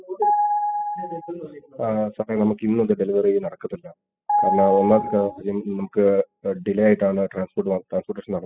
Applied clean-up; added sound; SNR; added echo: classical method spectral subtraction.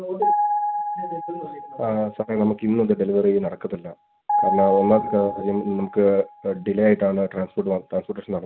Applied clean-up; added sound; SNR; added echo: none; Piano; 6 dB; none.